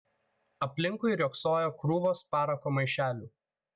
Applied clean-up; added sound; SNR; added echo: none; none; none; none.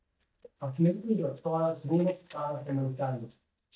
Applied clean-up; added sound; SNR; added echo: neural mask model DeepFilterNet 3.